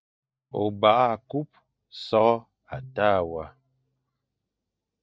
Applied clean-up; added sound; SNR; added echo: neural mask model DeepFilterNet 3.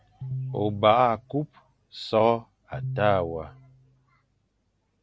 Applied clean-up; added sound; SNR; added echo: none; Piano; 11 dB; none.